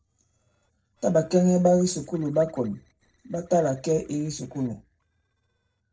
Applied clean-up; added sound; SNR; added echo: neural separator model SepFormer DNS4.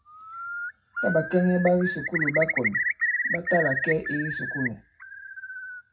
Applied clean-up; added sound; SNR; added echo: none; Bird; 2 dB; reverberation time 0.4 s.